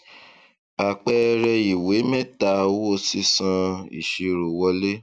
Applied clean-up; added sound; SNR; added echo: none; none; none; none.